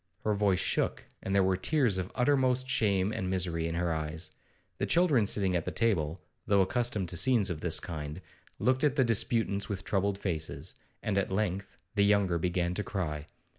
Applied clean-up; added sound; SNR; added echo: none; none; none; none.